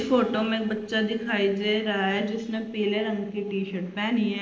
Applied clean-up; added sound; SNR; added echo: neural separator model SepFormer DNS4.